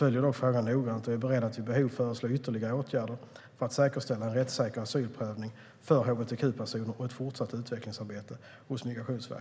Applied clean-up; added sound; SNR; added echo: none; none; none; none.